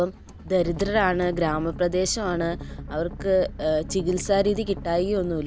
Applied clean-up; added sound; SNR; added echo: none; Engine + Strum; 12 dB; none.